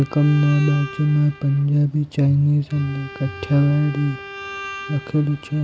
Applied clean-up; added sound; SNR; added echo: none; Bowed string instrument; 16 dB; none.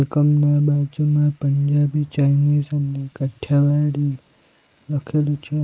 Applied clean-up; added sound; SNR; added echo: neural mask model Resemble Enhance denoiser.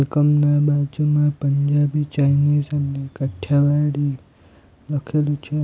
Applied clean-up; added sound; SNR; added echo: none; none; none; none.